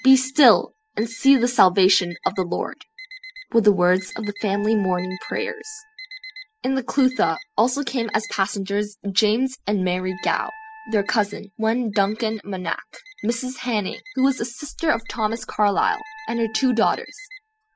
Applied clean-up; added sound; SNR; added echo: classical method spectral subtraction.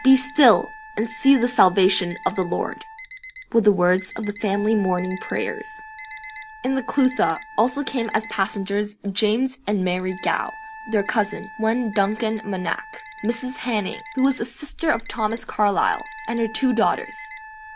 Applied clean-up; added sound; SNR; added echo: none; Alarm + Wind instrument, woodwind instrument; 16 dB; none.